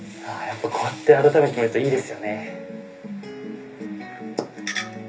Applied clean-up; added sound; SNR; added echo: none; none; none; reverberation time 0.3 s.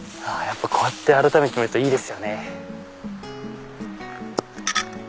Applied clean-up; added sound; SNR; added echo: none; none; none; none.